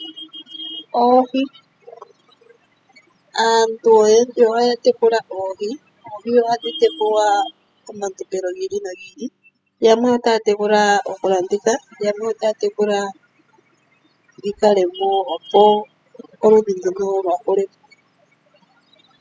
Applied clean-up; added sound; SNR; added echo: classical method spectral subtraction.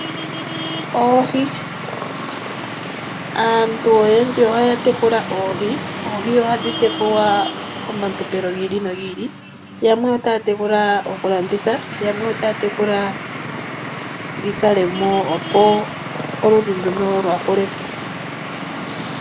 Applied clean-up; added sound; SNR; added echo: none; Traffic noise, roadway noise; 8 dB; none.